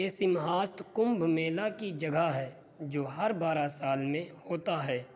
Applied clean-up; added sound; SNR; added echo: none; none; none; none.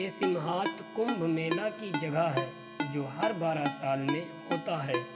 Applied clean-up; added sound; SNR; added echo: none; Ringtone; 5 dB; reverberation time 1.8 s.